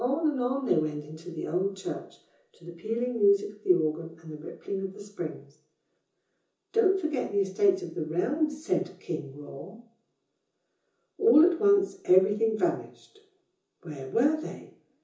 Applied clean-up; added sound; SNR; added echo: none; none; none; reverberation time 0.6 s.